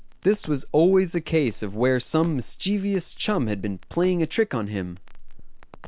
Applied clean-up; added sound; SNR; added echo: none; Crackle; 13 dB; none.